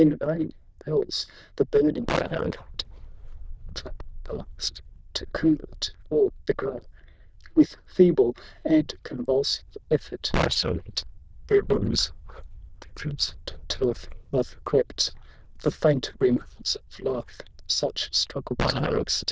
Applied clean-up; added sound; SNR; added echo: neural diffusion model UNIVERSE++.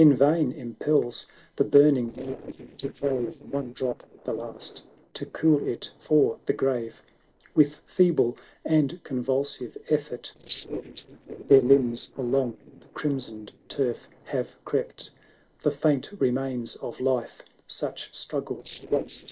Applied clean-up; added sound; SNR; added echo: neural separator model SepFormer DNS4.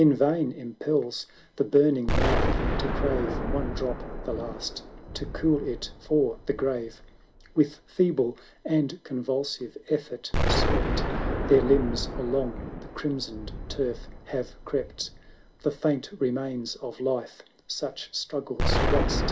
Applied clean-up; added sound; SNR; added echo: none; Explosion; 2 dB; none.